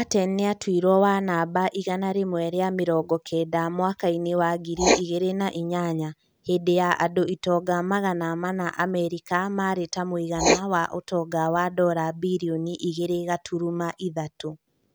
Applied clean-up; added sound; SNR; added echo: none; Writing; 10 dB; none.